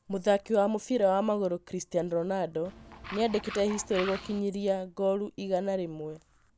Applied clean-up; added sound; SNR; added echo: none; Tools; 12 dB; none.